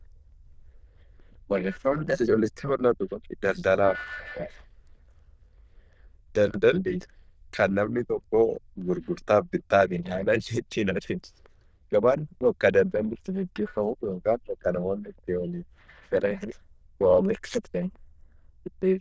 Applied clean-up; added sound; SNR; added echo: neural diffusion model UNIVERSE++.